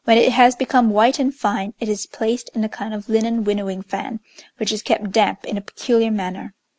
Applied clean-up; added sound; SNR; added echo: none; none; none; none.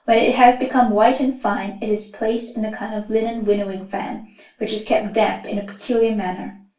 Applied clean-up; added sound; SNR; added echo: none; none; none; reverberation time 0.3 s.